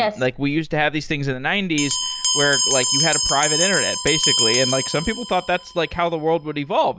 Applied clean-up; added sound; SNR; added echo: none; Bell; 2 dB; none.